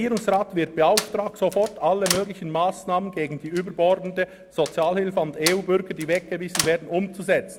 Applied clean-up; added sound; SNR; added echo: none; Slam; 11 dB; none.